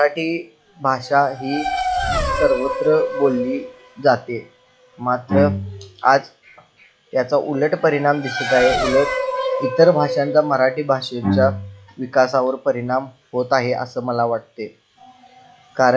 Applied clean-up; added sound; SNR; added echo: classical method log-MMSE.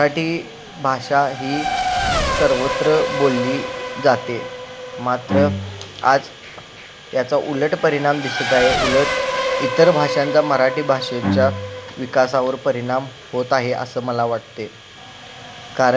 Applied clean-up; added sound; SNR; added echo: none; Bowed string instrument + Race car, auto racing / Accelerating, revving, vroom; 5 dB; none.